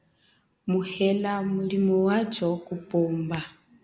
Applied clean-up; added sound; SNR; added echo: none; none; none; none.